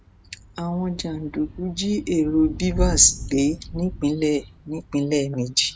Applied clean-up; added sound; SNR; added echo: none; Thunder / Rain; 10 dB; none.